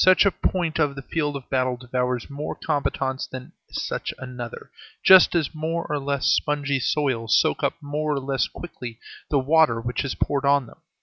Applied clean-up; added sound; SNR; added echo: none; none; none; none.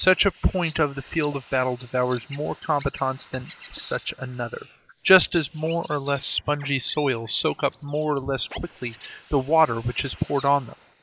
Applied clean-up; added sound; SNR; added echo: neural mask model Resemble Enhance denoiser.